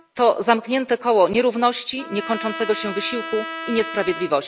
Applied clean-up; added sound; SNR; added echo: none; Trumpet; 13 dB; none.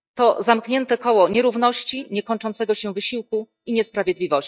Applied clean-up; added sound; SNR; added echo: neural mask model DeepFilterNet 3.